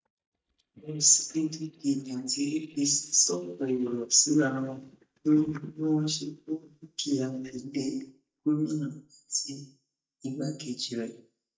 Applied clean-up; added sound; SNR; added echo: neural mask model DeepFilterNet 3.